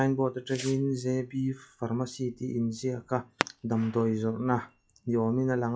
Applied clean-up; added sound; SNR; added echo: classical method log-MMSE.